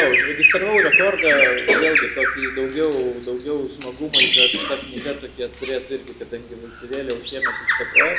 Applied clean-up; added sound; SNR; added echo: none; Bird vocalization, bird call, bird song; -3 dB; none.